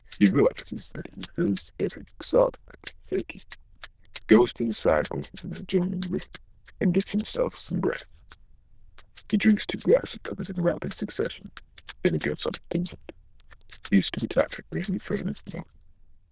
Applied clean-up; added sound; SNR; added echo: neural diffusion model UNIVERSE++.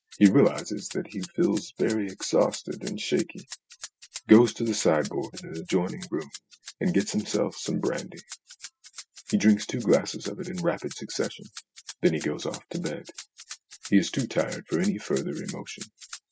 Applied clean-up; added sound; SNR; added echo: classical method spectral subtraction.